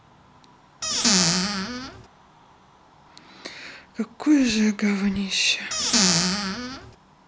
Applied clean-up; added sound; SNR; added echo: none; Squeak / Cupboard open or close; -5 dB; none.